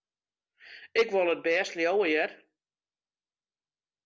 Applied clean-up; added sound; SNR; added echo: none; none; none; none.